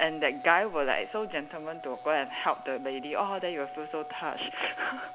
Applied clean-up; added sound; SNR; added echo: none; Organ; 12 dB; none.